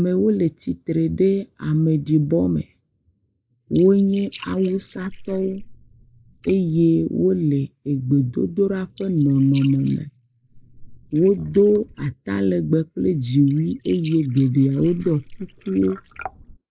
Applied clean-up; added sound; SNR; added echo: neural mask model Resemble Enhance denoiser.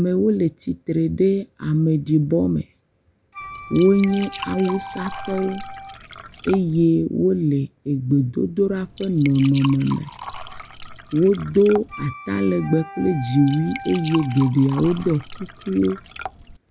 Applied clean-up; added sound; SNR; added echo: none; Liquid + Wind instrument, woodwind instrument; 14 dB; none.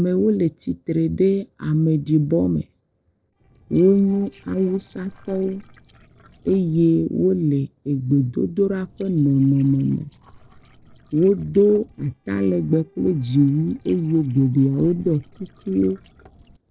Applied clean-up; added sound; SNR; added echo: neural separator model SepFormer DNS4.